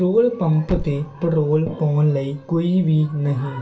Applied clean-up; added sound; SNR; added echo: none; Thump, thud; 16 dB; reverberation time 0.2 s.